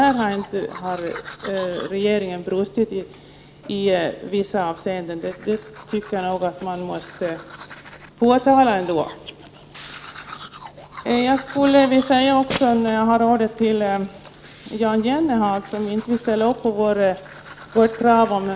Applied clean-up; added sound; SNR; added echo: none; Domestic sounds, home sounds; 20 dB; none.